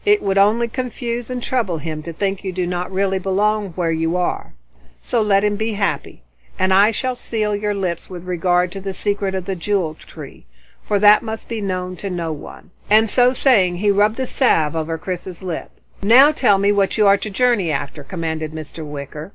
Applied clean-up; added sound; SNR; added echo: none; none; none; none.